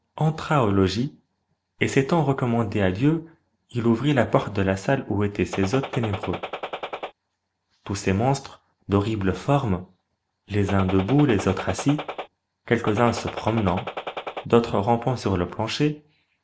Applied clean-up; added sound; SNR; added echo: none; Gunshot, gunfire; 9 dB; none.